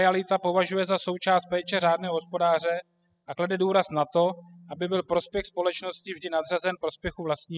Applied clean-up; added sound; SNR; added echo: classical method spectral subtraction.